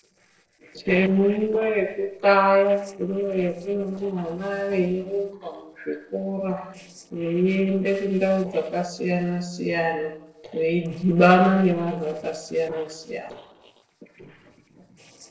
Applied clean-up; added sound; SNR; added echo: neural separator model SepFormer DNS4.